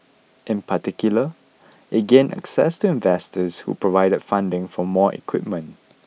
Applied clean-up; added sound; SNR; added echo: none; none; none; none.